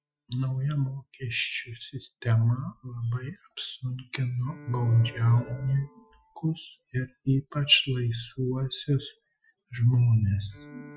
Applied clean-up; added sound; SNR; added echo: classical method Wiener filter.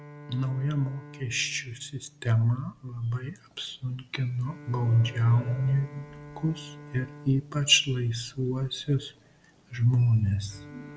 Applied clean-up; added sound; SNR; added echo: none; Bowed string instrument; 19 dB; none.